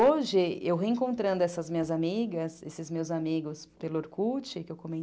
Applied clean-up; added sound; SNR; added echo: none; none; none; none.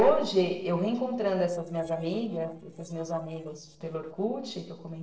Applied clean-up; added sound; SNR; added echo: neural separator model SepFormer DNS4.